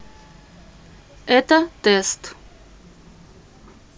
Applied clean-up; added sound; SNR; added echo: none; none; none; none.